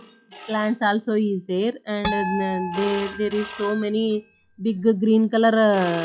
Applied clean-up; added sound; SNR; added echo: classical method log-MMSE.